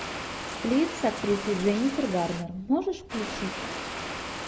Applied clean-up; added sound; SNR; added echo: none; Water; 7 dB; none.